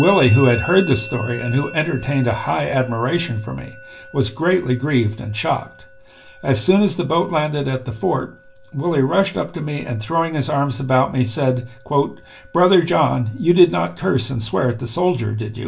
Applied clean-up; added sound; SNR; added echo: none; Musical instrument; 18 dB; reverberation time 0.2 s.